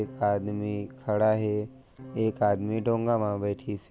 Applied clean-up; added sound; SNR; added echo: none; Electric guitar / Strum; 18 dB; none.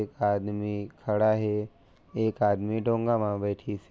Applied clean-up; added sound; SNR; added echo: none; none; none; none.